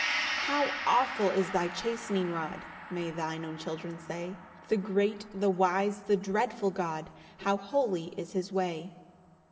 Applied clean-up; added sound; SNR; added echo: none; Gong; 9 dB; reverberation time 1.6 s.